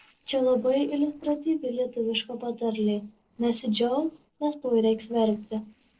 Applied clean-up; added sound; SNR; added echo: neural separator model SepFormer DNS4.